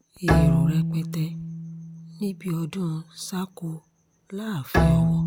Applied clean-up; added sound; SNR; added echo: none; Bowed string instrument; -4 dB; none.